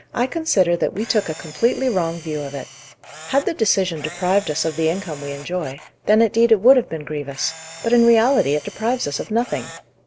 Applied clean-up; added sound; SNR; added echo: none; Camera; 20 dB; none.